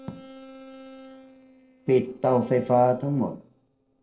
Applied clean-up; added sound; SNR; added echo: neural separator model SepFormer DNS4.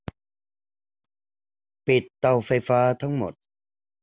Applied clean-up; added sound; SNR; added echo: none; none; none; none.